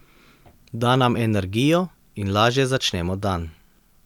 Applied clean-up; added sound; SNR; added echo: none; none; none; none.